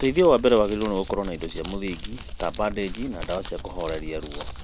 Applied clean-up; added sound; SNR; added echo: none; Crumpling, crinkling; 9 dB; none.